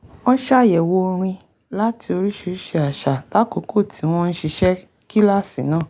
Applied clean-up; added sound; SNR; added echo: none; none; none; none.